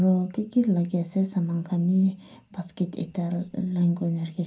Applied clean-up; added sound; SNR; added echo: none; none; none; reverberation time 0.3 s.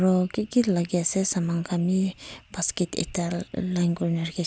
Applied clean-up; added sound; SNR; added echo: none; none; none; none.